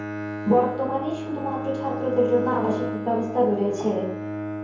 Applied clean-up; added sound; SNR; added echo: none; Bowed string instrument; 7 dB; reverberation time 0.7 s.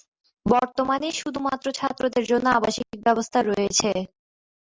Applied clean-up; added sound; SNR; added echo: none; none; none; none.